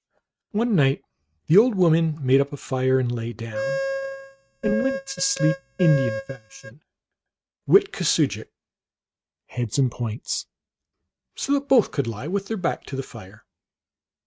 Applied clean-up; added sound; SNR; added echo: neural mask model RNNoise.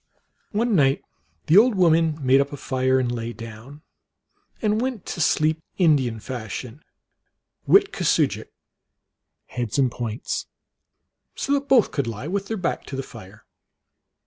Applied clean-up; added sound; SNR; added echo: none; none; none; none.